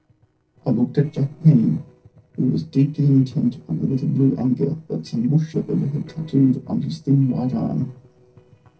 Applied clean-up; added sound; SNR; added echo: neural separator model SepFormer DNS4.